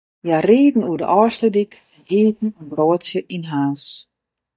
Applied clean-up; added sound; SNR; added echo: neural mask model DeepFilterNet 3.